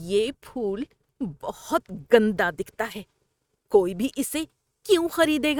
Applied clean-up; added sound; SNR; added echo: neural mask model RNNoise.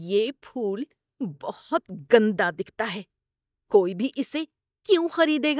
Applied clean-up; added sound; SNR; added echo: neural mask model DeepFilterNet 3.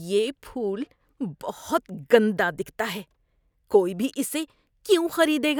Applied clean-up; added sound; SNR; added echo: none; none; none; none.